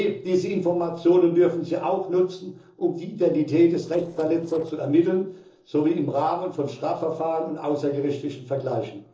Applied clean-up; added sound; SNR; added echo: neural separator model SepFormer DNS4.